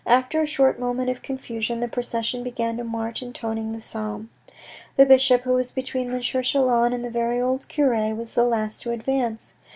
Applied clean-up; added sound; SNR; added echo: none; none; none; none.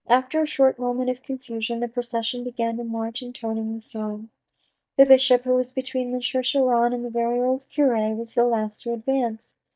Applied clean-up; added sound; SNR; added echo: neural mask model DeepFilterNet 3.